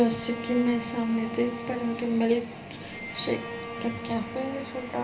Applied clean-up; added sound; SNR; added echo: none; Bowed string instrument; 10 dB; reverberation time 0.3 s.